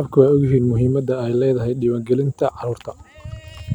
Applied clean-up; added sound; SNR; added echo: none; none; none; none.